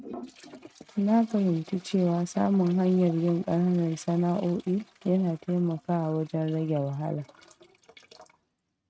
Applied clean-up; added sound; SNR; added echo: neural mask model RNNoise.